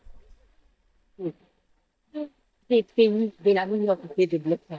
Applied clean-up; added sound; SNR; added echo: neural mask model DeepFilterNet 3.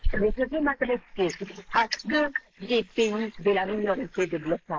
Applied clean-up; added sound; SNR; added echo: neural mask model Resemble Enhance denoiser.